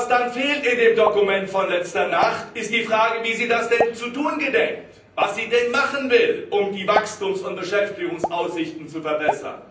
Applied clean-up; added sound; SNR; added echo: none; Explosion; 11 dB; reverberation time 0.6 s.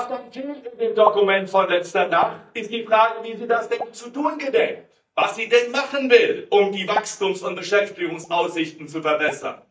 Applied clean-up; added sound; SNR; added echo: neural mask model DeepFilterNet 3.